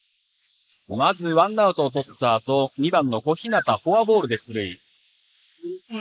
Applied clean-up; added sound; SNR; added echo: neural mask model Resemble Enhance denoiser.